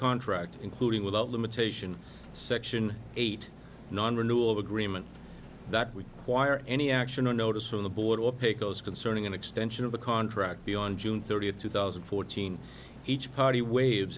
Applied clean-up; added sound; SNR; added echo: none; none; none; none.